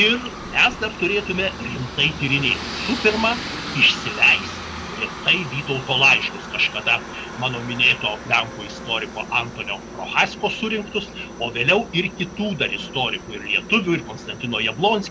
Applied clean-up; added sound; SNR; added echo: none; Aircraft; 11 dB; none.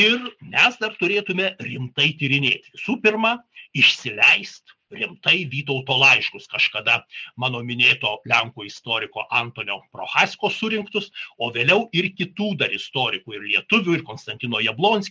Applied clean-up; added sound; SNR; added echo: none; none; none; none.